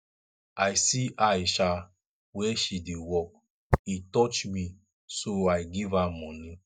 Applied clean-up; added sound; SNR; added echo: neural mask model DeepFilterNet 3.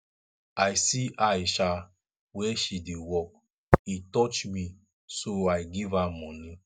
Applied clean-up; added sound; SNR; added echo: none; Tap; 2 dB; none.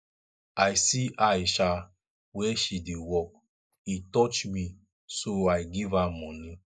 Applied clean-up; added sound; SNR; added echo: neural mask model Resemble Enhance denoiser.